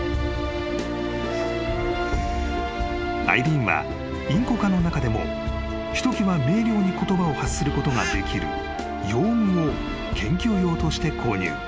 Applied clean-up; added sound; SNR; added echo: none; none; none; none.